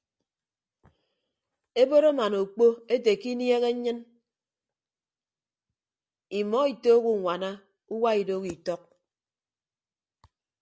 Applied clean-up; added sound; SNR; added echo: none; none; none; none.